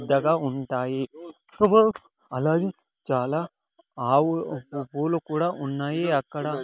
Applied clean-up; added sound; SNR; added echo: none; none; none; none.